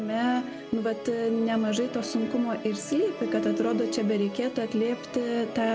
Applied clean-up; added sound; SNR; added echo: none; Musical instrument; 8 dB; none.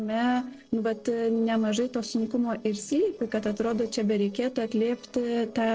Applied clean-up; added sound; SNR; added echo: neural separator model SepFormer DNS4.